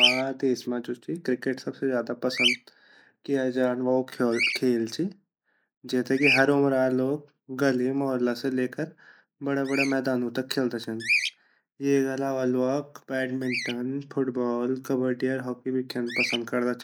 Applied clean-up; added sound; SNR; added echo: neural mask model Resemble Enhance denoiser.